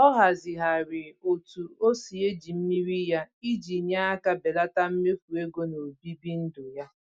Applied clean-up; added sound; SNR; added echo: none; none; none; none.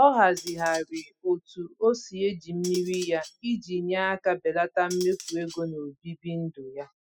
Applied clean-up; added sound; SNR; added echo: classical method spectral subtraction.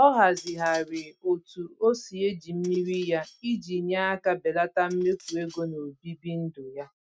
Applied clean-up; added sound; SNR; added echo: neural mask model RNNoise.